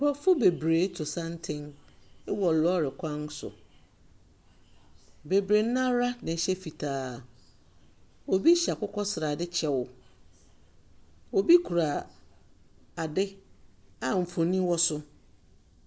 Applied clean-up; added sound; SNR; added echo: none; none; none; none.